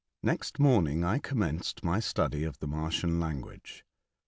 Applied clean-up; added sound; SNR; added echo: none; none; none; none.